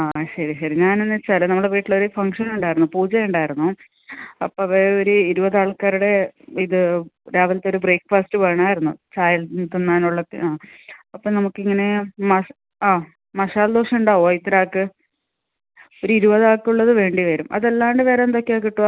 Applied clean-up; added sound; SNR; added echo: none; none; none; none.